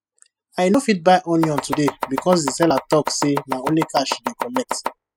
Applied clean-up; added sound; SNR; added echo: classical method spectral subtraction.